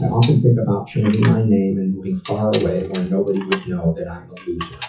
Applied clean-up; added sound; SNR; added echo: classical method WPE with log-MMSE.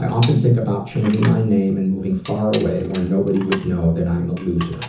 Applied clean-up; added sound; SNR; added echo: none; Dishes, pots, and pans; 18 dB; reverberation time 0.6 s.